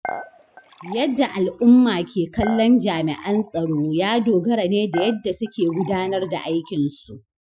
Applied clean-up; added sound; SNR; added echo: classical method Wiener filter.